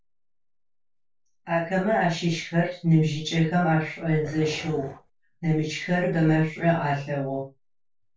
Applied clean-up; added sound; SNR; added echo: neural separator model SepFormer DNS4.